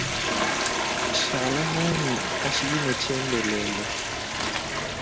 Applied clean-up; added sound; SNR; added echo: none; Toilet flush; -3 dB; none.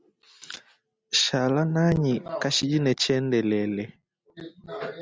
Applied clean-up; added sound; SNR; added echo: none; none; none; none.